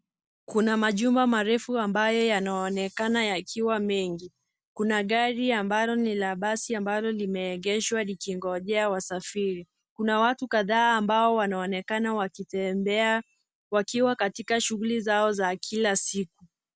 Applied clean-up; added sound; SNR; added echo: none; none; none; none.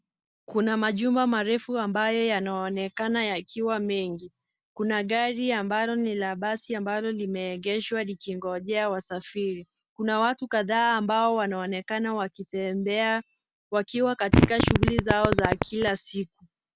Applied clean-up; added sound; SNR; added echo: none; Fart; -4 dB; none.